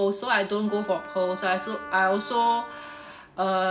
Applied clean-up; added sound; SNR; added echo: none; Wind instrument, woodwind instrument; 14 dB; reverberation time 0.6 s.